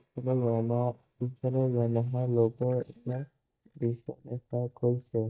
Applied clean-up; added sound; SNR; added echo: neural mask model DeepFilterNet 3.